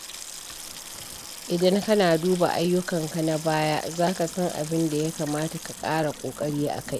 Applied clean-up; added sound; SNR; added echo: none; Sink (filling or washing) / Water tap, faucet; 13 dB; none.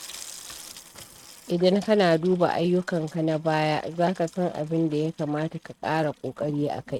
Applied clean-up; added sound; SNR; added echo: neural mask model RNNoise.